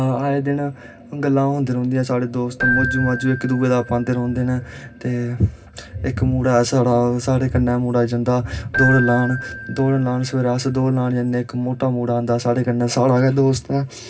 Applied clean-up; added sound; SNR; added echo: none; Keyboard (musical); 12 dB; reverberation time 0.4 s.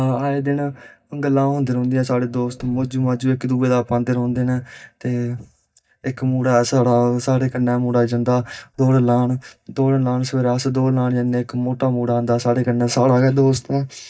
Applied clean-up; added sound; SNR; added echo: neural mask model DeepFilterNet 3.